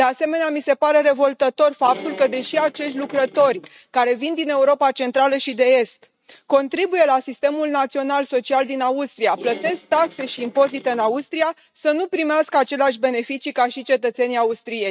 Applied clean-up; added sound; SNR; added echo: neural mask model RNNoise.